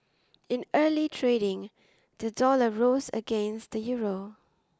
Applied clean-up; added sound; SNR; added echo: none; none; none; none.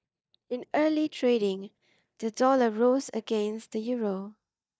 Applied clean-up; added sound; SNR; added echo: neural mask model DeepFilterNet 3.